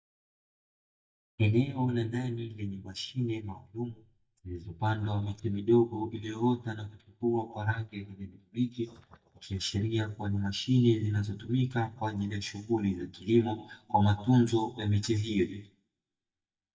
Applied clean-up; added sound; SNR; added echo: neural mask model DeepFilterNet 3.